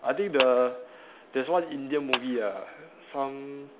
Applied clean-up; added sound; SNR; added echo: none; Clapping; 8 dB; none.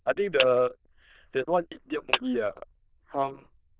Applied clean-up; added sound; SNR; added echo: neural diffusion model UNIVERSE++.